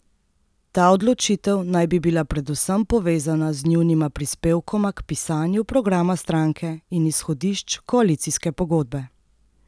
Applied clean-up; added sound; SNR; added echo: none; none; none; none.